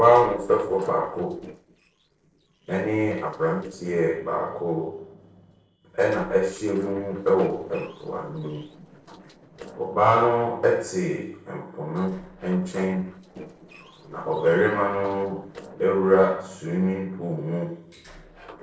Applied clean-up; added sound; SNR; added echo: neural separator model SepFormer DNS4.